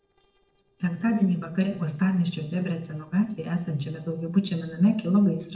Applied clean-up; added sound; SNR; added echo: neural separator model SepFormer DNS4.